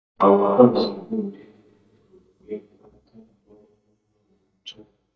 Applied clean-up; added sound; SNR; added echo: neural mask model DeepFilterNet 3.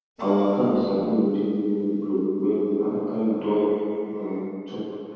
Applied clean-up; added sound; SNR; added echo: none; Wind instrument, woodwind instrument; 18 dB; reverberation time 2.1 s.